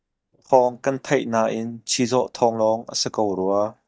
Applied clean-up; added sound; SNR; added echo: neural mask model DeepFilterNet 3.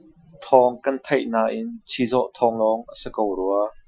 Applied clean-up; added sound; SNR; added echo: classical method Wiener filter.